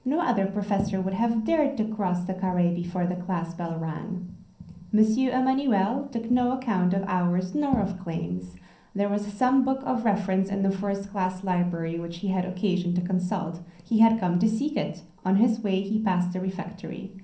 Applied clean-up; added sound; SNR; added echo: none; none; none; reverberation time 0.6 s.